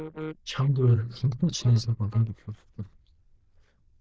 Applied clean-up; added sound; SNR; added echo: neural diffusion model UNIVERSE++.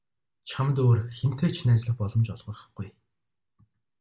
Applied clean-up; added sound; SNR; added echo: none; none; none; none.